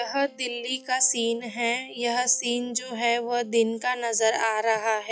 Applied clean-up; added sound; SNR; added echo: classical method log-MMSE.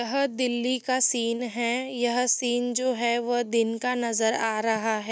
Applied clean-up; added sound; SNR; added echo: none; none; none; none.